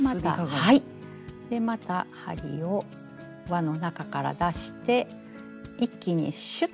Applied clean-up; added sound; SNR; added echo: none; none; none; none.